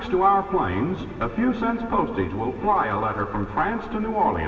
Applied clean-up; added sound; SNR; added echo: none; none; none; reverberation time 1.9 s.